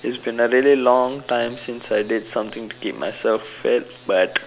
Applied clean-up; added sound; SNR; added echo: none; none; none; none.